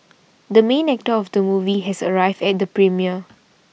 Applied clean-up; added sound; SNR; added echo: none; none; none; none.